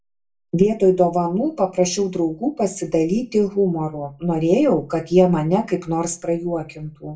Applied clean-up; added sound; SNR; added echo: none; none; none; reverberation time 0.2 s.